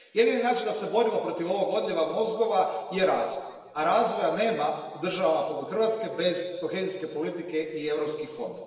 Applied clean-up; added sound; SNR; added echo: none; none; none; reverberation time 1.4 s.